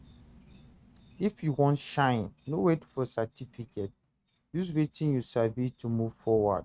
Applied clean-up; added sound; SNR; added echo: neural mask model RNNoise.